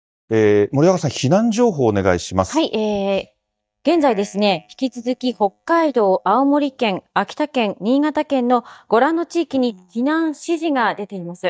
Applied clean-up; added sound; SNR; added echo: neural mask model DeepFilterNet 3.